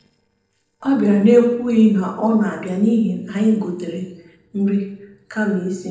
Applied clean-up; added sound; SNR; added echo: neural separator model SepFormer DNS4.